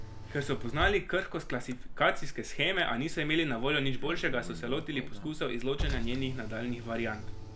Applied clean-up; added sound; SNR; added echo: none; Car; 4 dB; none.